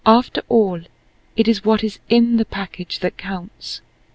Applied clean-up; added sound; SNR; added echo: none; none; none; none.